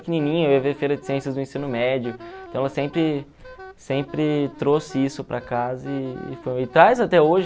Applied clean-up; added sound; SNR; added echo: none; Wind instrument, woodwind instrument; 19 dB; none.